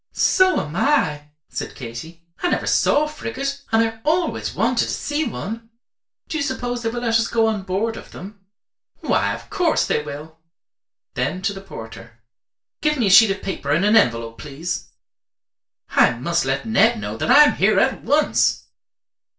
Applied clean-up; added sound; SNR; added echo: none; none; none; reverberation time 0.3 s.